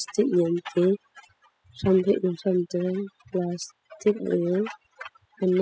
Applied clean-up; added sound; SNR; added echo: classical method spectral subtraction.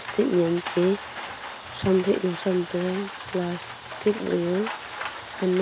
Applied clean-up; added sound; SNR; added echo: none; Rain; 11 dB; none.